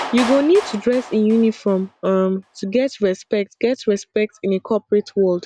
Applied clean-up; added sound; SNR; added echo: none; Clapping; 16 dB; none.